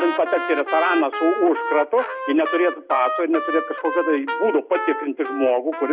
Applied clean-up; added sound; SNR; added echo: none; Trumpet; 6 dB; none.